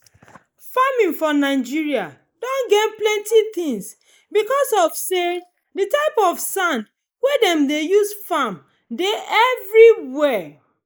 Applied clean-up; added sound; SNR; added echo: neural mask model Resemble Enhance denoiser.